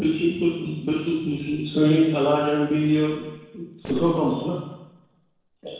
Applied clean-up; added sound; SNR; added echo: neural separator model SepFormer DNS4.